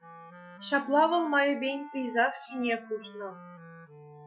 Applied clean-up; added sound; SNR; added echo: classical method Wiener filter.